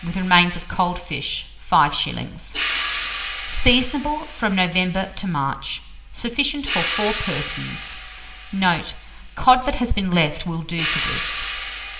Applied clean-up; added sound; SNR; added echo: none; Hi-hat; 6 dB; reverberation time 0.8 s.